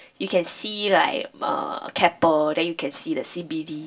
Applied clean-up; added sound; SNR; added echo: none; none; none; reverberation time 0.1 s.